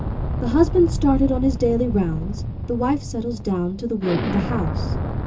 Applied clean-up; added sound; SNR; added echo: none; Explosion; 3 dB; reverberation time 0.2 s.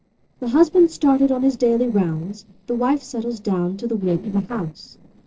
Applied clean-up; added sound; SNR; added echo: neural separator model SepFormer DNS4.